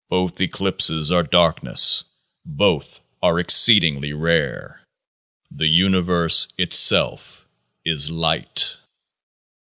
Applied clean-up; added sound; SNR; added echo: none; none; none; none.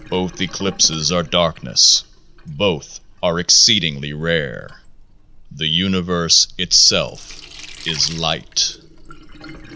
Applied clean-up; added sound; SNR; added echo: none; Sink (filling or washing); 19 dB; none.